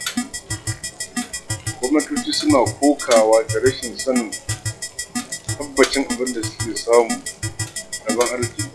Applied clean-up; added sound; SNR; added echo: classical method log-MMSE.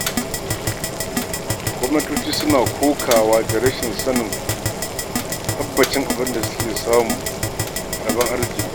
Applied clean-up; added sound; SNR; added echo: none; Boiling + Keyboard (musical); 1 dB; none.